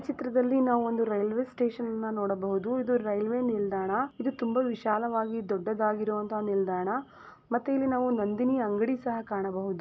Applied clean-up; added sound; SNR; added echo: none; none; none; none.